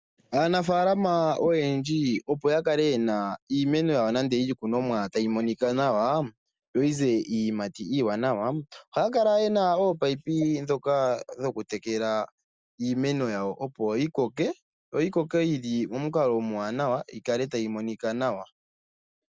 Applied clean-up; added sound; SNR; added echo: none; none; none; none.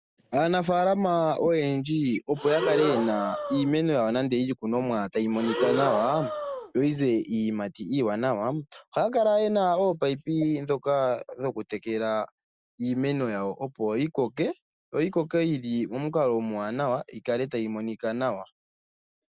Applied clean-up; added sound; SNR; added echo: none; Breathing; 4 dB; none.